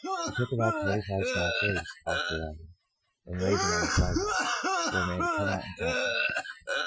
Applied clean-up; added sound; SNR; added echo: classical method Wiener filter.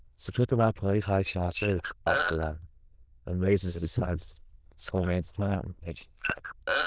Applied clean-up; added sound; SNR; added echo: neural diffusion model UNIVERSE++.